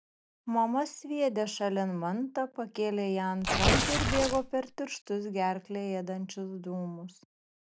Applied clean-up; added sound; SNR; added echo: none; Tearing; -3 dB; none.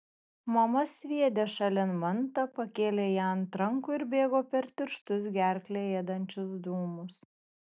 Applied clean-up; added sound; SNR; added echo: none; none; none; none.